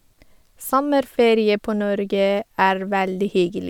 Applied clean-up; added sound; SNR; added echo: none; none; none; none.